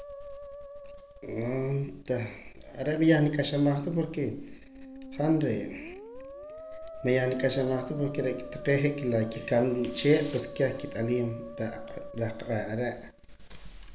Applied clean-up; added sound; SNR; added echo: none; Musical instrument; 15 dB; none.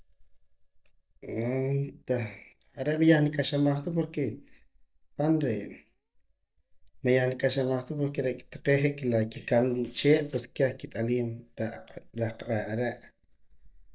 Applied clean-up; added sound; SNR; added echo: neural mask model DeepFilterNet 3.